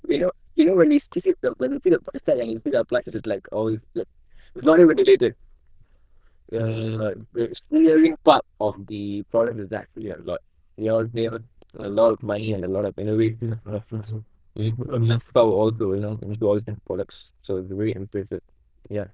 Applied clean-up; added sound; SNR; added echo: neural diffusion model UNIVERSE++.